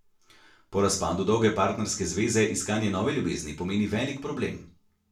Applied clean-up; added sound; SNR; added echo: none; none; none; reverberation time 0.3 s.